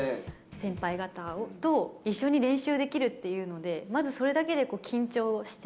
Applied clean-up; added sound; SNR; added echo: none; none; none; none.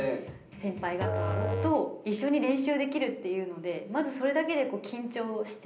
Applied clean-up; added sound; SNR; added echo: none; Musical instrument; 4 dB; reverberation time 0.5 s.